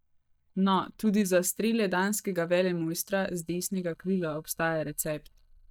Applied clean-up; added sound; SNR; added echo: neural mask model DeepFilterNet 3.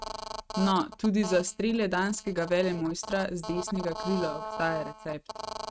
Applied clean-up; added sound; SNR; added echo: neural mask model RNNoise.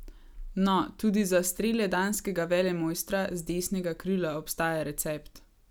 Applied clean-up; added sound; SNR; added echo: none; none; none; none.